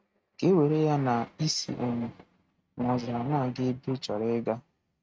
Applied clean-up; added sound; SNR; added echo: neural mask model RNNoise.